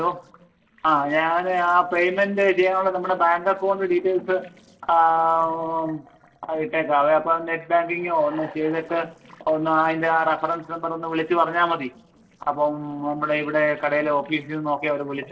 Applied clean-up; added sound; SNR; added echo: neural separator model SepFormer DNS4.